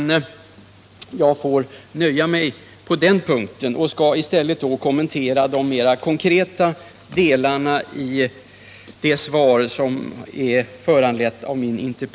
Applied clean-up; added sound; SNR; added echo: none; none; none; none.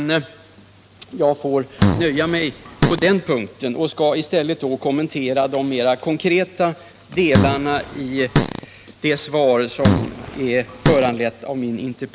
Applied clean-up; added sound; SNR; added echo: none; Fart; 1 dB; none.